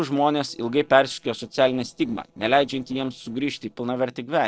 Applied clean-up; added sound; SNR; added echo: neural separator model SepFormer DNS4.